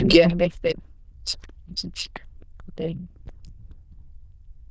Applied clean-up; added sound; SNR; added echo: neural diffusion model UNIVERSE++.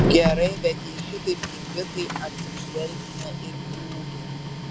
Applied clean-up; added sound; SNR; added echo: none; Printer; 4 dB; none.